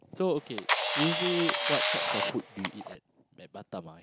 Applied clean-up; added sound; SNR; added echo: none; Camera; -5 dB; none.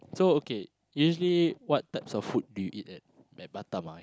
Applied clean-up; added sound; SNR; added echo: none; none; none; none.